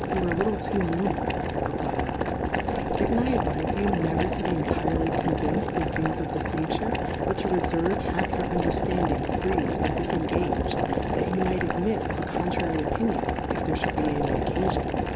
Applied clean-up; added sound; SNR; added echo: none; Boiling; -3 dB; none.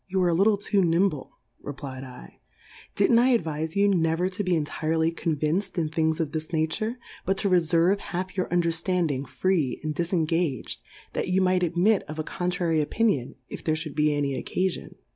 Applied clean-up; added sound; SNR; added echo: none; none; none; none.